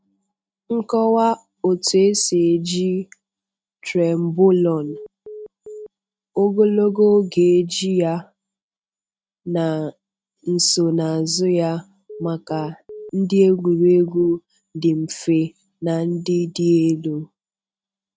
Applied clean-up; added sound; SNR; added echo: neural mask model RNNoise.